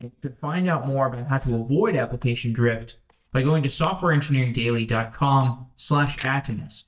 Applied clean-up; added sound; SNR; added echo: neural mask model DeepFilterNet 3.